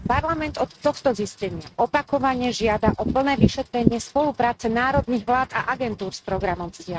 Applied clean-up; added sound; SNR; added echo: neural mask model RNNoise.